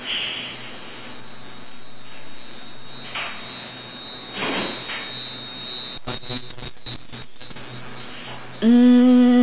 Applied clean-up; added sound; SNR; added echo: none; none; none; none.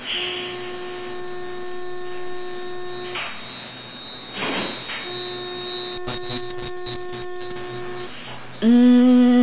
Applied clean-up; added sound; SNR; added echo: none; Organ; 10 dB; none.